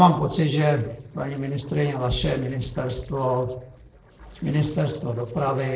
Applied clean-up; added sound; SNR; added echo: neural separator model SepFormer DNS4.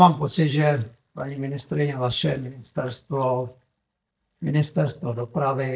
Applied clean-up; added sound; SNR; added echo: neural mask model DeepFilterNet 3.